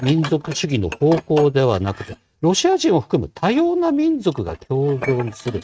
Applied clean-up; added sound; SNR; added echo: neural mask model RNNoise.